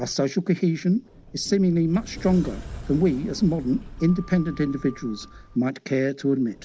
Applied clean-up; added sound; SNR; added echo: none; Sliding door; 16 dB; none.